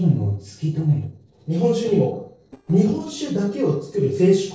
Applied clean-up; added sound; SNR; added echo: neural separator model SepFormer DNS4.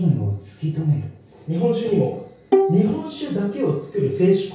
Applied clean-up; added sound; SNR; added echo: none; Bowed string instrument; 1 dB; reverberation time 0.6 s.